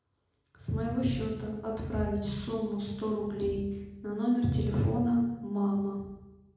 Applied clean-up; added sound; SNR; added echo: none; none; none; reverberation time 0.9 s.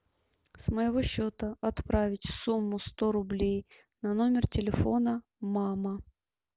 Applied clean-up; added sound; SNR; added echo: none; none; none; none.